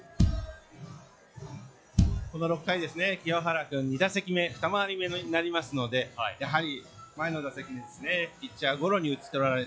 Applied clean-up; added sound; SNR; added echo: classical method log-MMSE.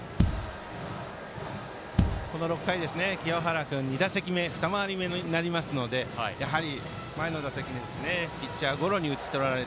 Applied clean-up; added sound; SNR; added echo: none; Bass drum; 2 dB; none.